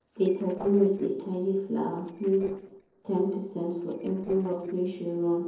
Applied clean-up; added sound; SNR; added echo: neural separator model SepFormer DNS4.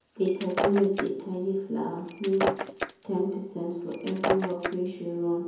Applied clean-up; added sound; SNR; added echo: none; Shatter; 5 dB; reverberation time 0.9 s.